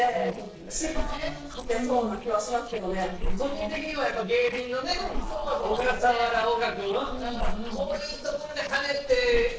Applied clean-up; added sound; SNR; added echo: neural separator model SepFormer DNS4.